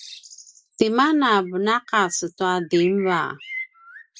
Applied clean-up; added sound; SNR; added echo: none; Bird; 18 dB; none.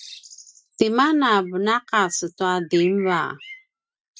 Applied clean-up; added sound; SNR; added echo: neural mask model RNNoise.